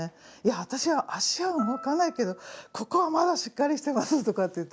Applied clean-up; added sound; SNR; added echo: none; Piano; 15 dB; none.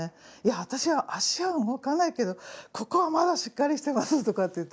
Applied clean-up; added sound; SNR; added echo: neural mask model Resemble Enhance denoiser.